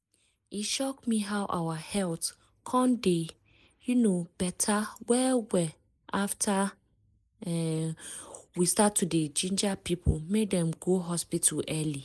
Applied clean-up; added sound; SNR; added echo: neural mask model Resemble Enhance denoiser.